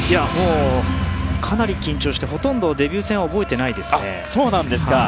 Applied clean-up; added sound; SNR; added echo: none; none; none; none.